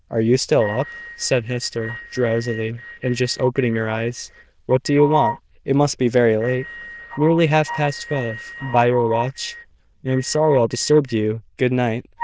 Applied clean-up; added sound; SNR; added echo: neural diffusion model UNIVERSE++.